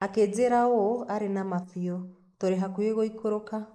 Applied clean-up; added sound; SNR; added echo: neural mask model Resemble Enhance denoiser.